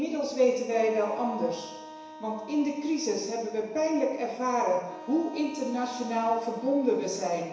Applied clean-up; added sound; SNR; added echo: none; Wind instrument, woodwind instrument; 17 dB; reverberation time 1.0 s.